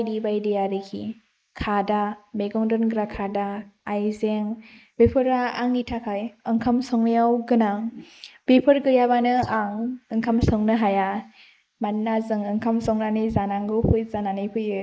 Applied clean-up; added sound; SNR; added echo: neural mask model Resemble Enhance denoiser.